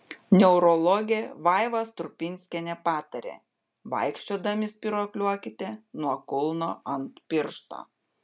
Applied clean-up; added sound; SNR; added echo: none; none; none; none.